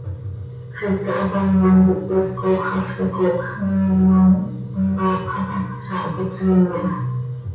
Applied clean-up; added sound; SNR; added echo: none; none; none; reverberation time 0.6 s.